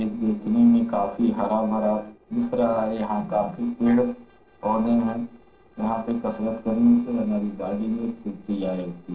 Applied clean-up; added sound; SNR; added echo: neural separator model SepFormer DNS4.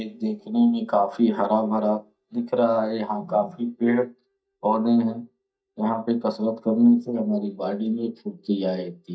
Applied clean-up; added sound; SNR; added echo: neural mask model DeepFilterNet 3.